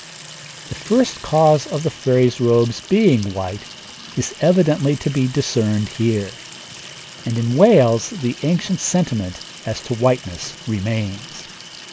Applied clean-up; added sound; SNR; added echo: none; Sink (filling or washing) / Water tap, faucet; 18 dB; none.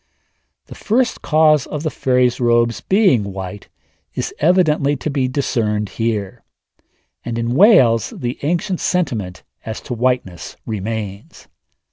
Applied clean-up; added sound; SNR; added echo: none; none; none; none.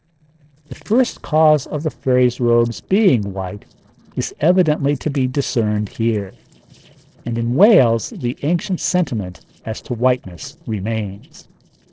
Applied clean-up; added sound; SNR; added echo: neural separator model SepFormer DNS4.